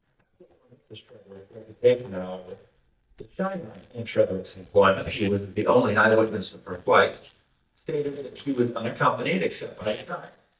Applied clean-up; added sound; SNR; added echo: neural mask model DeepFilterNet 3.